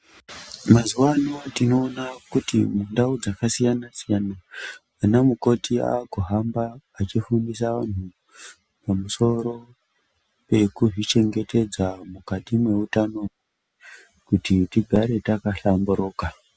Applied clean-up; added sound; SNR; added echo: none; none; none; none.